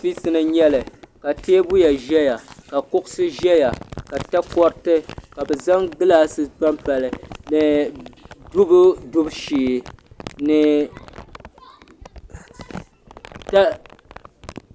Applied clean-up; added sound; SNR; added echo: none; Crumpling, crinkling; 19 dB; none.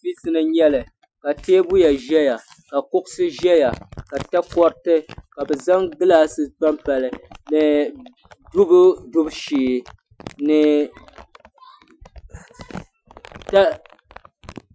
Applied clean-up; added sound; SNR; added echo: classical method Wiener filter.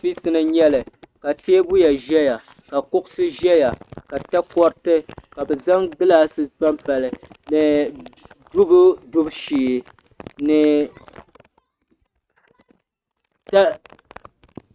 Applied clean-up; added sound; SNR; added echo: neural mask model RNNoise.